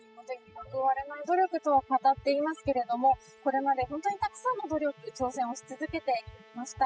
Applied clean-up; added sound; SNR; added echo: classical method spectral subtraction.